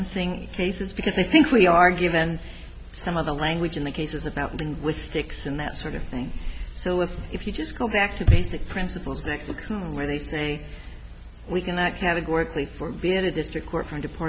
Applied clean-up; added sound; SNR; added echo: none; none; none; none.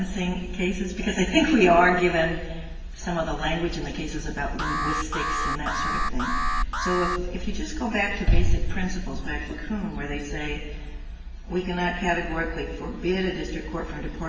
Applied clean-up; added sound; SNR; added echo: none; Alarm; 4 dB; reverberation time 1.2 s.